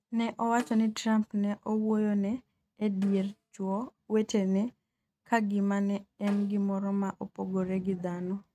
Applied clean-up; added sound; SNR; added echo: neural mask model RNNoise.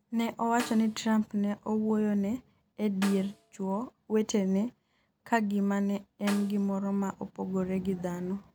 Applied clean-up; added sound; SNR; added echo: none; Snare drum; 18 dB; none.